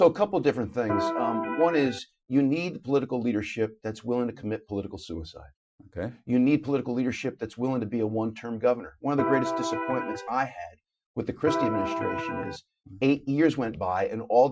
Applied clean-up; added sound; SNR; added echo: classical method Wiener filter.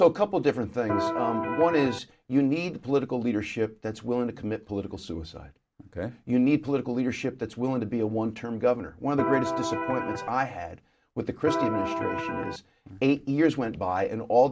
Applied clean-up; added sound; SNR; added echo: none; Electric guitar; 2 dB; none.